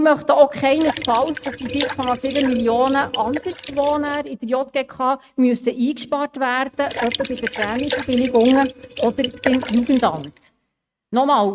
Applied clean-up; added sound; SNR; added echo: neural mask model RNNoise.